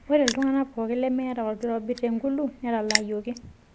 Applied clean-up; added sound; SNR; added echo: none; Crushing; 9 dB; none.